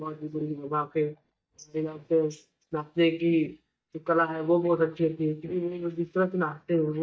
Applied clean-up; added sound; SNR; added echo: neural mask model DeepFilterNet 3.